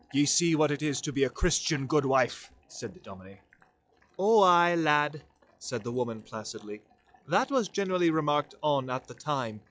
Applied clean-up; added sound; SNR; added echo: classical method log-MMSE.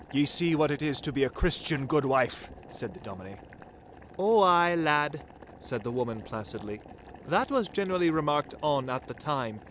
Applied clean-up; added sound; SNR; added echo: none; Boiling; 18 dB; none.